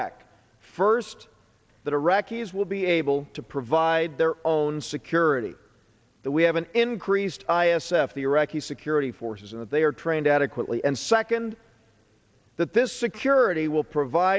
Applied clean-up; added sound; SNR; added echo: none; none; none; none.